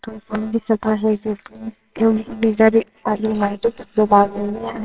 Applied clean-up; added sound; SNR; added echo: neural separator model SepFormer WHAMR!.